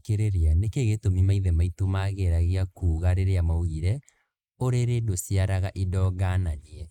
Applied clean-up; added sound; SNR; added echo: neural mask model Resemble Enhance denoiser.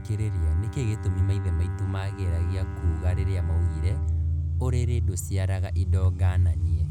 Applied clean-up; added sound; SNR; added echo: none; Bowed string instrument; 15 dB; none.